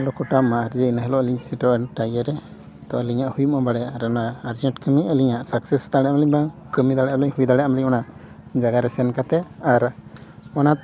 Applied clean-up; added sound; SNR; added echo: none; none; none; none.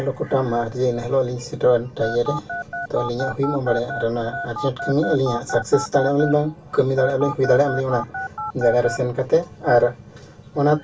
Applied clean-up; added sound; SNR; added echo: none; Telephone; 9 dB; reverberation time 0.1 s.